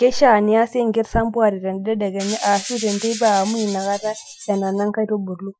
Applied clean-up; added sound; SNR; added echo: classical method Wiener filter.